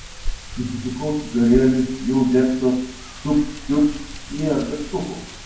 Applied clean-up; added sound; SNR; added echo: none; Wind; 11 dB; reverberation time 0.9 s.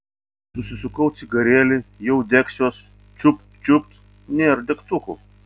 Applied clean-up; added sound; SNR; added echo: none; none; none; none.